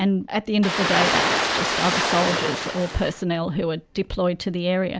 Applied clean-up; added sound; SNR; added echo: none; Ocean; -1 dB; none.